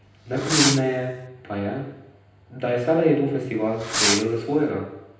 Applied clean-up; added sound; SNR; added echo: none; Fireworks; 2 dB; reverberation time 0.8 s.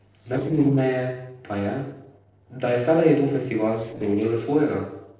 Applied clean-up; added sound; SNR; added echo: neural separator model SepFormer DNS4.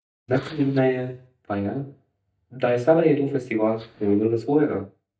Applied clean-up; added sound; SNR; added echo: neural mask model DeepFilterNet 3.